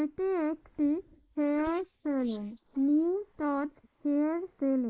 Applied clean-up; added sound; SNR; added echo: neural mask model Resemble Enhance denoiser.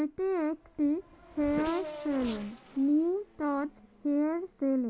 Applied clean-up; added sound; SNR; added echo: none; Race car, auto racing / Accelerating, revving, vroom; 16 dB; none.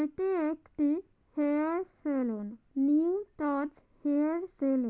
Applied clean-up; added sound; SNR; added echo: none; none; none; none.